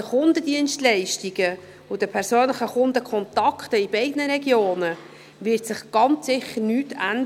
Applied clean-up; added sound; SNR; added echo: none; none; none; none.